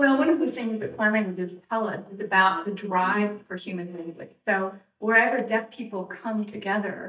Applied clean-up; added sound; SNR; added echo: neural mask model DeepFilterNet 3.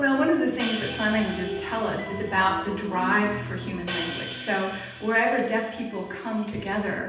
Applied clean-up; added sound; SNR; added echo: none; Hi-hat; 10 dB; reverberation time 0.9 s.